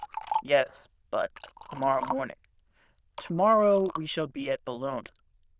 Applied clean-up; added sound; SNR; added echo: neural diffusion model UNIVERSE++.